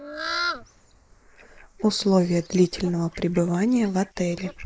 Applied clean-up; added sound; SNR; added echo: neural mask model Resemble Enhance denoiser.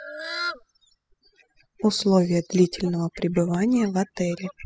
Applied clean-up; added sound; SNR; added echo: classical method spectral subtraction.